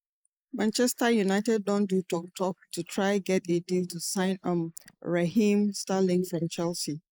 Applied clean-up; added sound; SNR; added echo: neural mask model Resemble Enhance denoiser.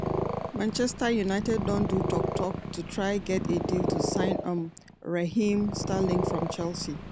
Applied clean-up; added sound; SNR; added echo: none; Purr; 2 dB; none.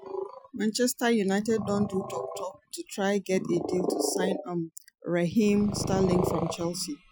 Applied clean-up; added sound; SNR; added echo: classical method Wiener filter.